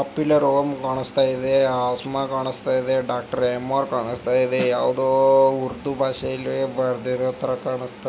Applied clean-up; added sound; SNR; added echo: none; Snare drum; 13 dB; none.